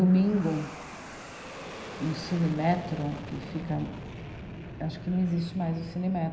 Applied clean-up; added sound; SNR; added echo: none; Fixed-wing aircraft, airplane; 11 dB; reverberation time 0.9 s.